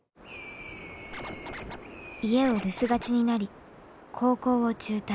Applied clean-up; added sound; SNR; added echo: none; Scratching (performance technique); 12 dB; none.